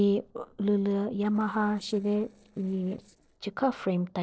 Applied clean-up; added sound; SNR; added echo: neural separator model SepFormer DNS4.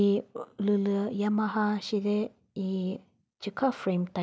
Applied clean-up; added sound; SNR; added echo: none; none; none; none.